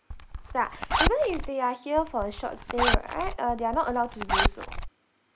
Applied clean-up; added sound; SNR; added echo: none; Zipper (clothing); -1 dB; none.